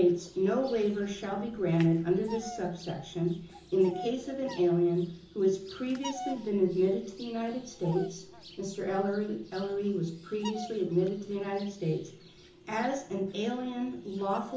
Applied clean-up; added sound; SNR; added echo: none; Bird vocalization, bird call, bird song; 17 dB; reverberation time 0.7 s.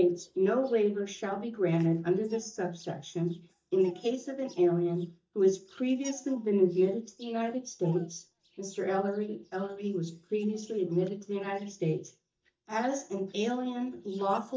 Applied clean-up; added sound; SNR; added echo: neural mask model DeepFilterNet 3.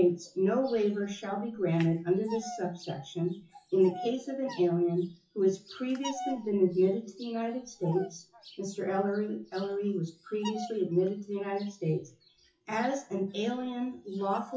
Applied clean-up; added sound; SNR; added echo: classical method WPE with log-MMSE.